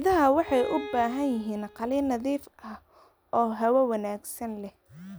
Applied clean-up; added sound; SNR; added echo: none; Bowed string instrument; 15 dB; none.